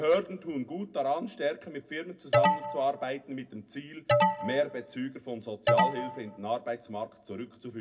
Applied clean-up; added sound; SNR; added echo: none; Alarm; -4 dB; reverberation time 0.2 s.